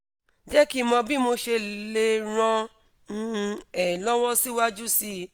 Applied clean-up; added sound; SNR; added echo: none; none; none; none.